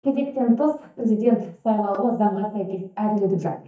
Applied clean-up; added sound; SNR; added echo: neural mask model DeepFilterNet 3.